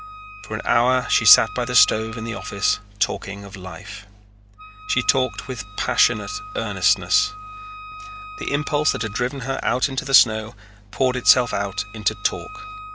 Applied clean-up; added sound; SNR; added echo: none; Wind instrument, woodwind instrument; 15 dB; none.